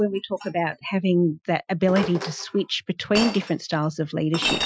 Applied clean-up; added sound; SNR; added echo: classical method Wiener filter.